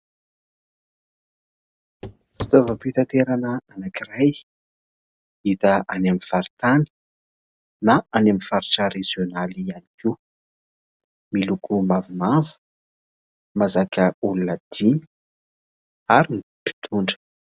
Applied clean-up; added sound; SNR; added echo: none; Walk, footsteps / Run / Wood; 13 dB; none.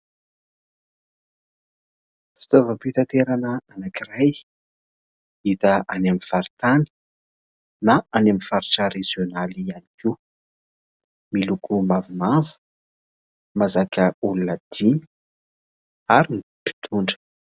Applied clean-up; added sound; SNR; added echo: none; none; none; none.